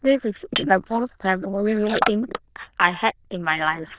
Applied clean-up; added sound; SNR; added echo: neural diffusion model UNIVERSE++.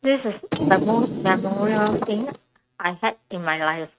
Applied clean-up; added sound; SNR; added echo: neural mask model RNNoise.